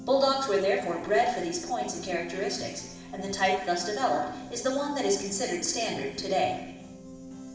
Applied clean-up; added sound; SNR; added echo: none; Piano; 15 dB; reverberation time 0.9 s.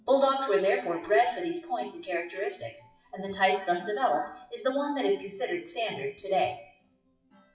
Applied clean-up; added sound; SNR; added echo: classical method WPE with log-MMSE.